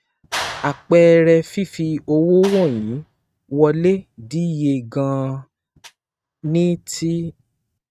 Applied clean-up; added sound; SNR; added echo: neural mask model RNNoise.